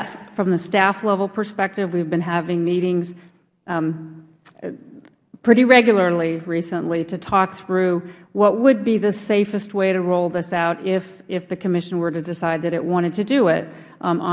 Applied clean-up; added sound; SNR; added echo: none; none; none; none.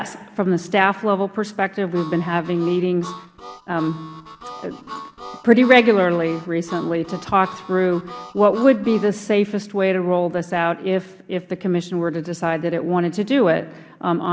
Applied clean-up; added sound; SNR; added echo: none; Harmonica; 17 dB; none.